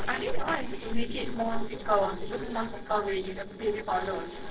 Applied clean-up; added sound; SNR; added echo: neural separator model SepFormer DNS4.